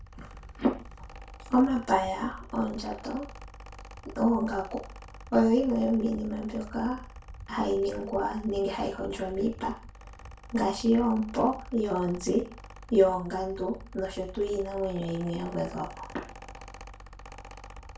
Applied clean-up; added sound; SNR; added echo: none; Mechanical fan; 16 dB; reverberation time 0.3 s.